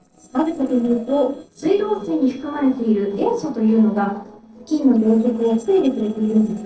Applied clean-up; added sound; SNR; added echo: neural separator model SepFormer DNS4.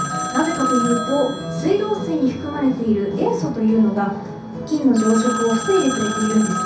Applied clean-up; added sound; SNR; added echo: none; Telephone; 9 dB; reverberation time 0.6 s.